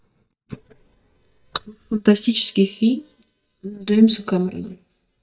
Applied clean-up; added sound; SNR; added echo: neural mask model DeepFilterNet 3.